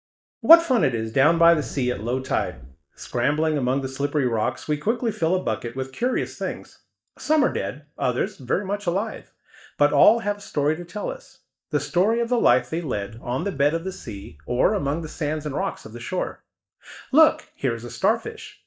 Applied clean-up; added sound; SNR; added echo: neural mask model DeepFilterNet 3.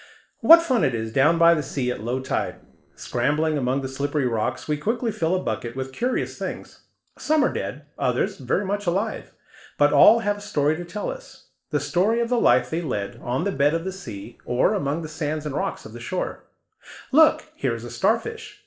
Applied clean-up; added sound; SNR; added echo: neural separator model SepFormer DNS4.